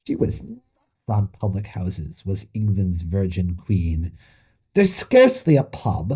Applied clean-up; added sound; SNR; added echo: neural mask model DeepFilterNet 3.